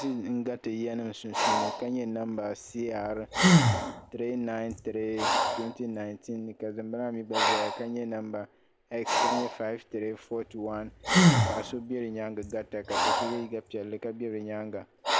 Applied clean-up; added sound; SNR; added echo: none; Breathing; -4 dB; none.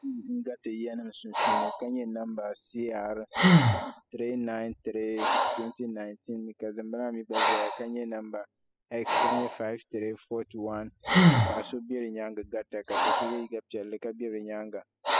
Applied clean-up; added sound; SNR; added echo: classical method spectral subtraction.